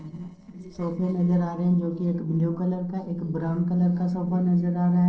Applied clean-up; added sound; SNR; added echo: neural separator model SepFormer DNS4.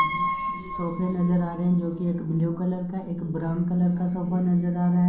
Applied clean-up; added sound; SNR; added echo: none; Piano; 9 dB; reverberation time 0.6 s.